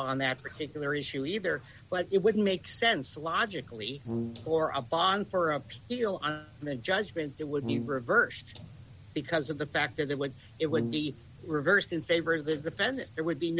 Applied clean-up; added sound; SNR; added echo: none; Brass instrument; 7 dB; none.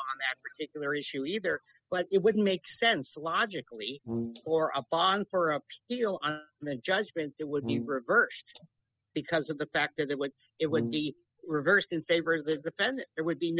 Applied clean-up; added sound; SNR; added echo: classical method spectral subtraction.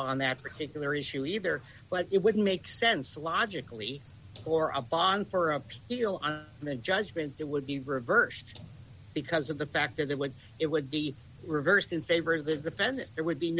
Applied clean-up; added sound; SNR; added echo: none; none; none; none.